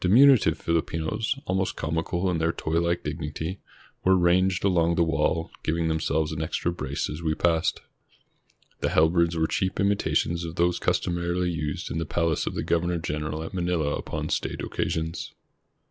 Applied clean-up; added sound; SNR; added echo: none; none; none; none.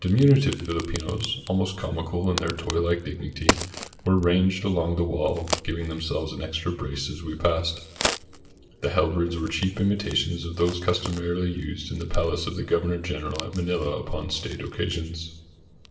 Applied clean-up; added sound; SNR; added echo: none; Crack; 10 dB; reverberation time 0.7 s.